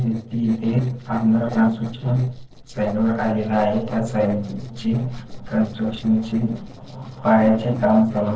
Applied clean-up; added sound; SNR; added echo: neural separator model SepFormer DNS4.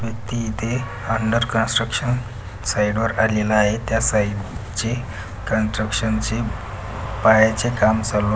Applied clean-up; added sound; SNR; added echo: none; none; none; none.